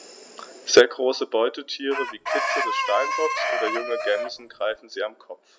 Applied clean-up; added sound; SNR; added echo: none; Chicken, rooster; 2 dB; none.